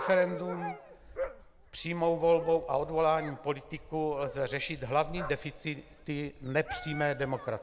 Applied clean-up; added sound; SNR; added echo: none; Dog; 12 dB; none.